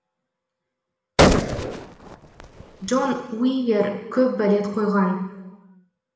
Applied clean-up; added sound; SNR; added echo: none; Gunshot, gunfire; -2 dB; reverberation time 1.3 s.